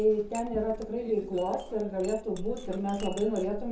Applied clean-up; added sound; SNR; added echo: none; Chink, clink; 11 dB; reverberation time 0.6 s.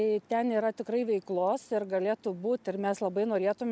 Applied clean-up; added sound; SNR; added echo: none; none; none; none.